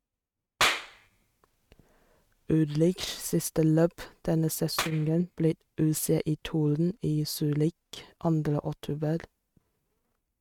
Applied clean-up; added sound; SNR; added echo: neural mask model RNNoise.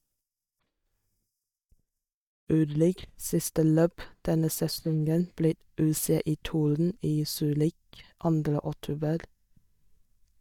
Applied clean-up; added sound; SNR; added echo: neural mask model DeepFilterNet 3.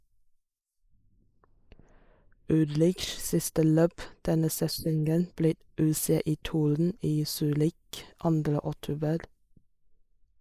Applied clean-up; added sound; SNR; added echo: neural mask model Resemble Enhance denoiser.